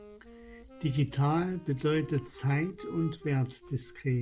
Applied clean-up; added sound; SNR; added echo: none; Wind instrument, woodwind instrument; 19 dB; none.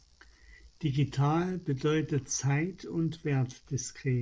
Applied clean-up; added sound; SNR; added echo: none; none; none; none.